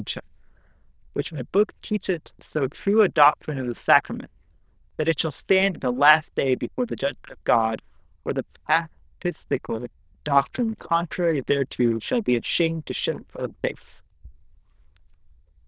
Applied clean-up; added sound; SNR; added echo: neural diffusion model UNIVERSE++.